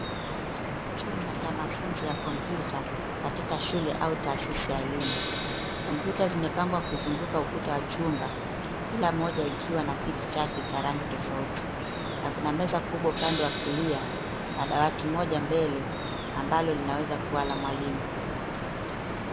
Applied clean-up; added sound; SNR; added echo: none; Gong + Drip; 0 dB; none.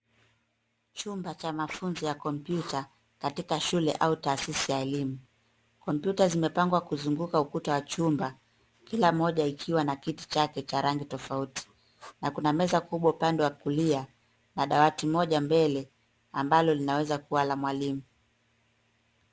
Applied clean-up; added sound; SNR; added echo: none; none; none; none.